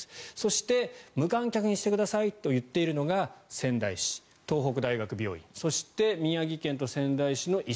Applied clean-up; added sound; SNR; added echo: none; none; none; none.